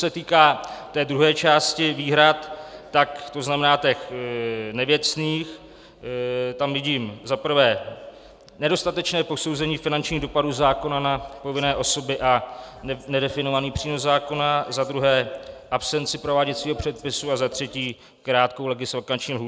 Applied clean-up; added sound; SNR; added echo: none; none; none; none.